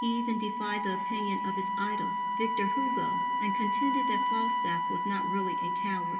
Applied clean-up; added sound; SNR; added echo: none; Wind instrument, woodwind instrument; -4 dB; reverberation time 2.4 s.